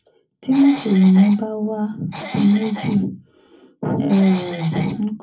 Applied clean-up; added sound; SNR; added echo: none; Cough; 14 dB; reverberation time 0.3 s.